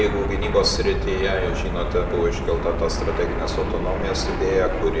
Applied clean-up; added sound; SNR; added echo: none; Fixed-wing aircraft, airplane; 1 dB; none.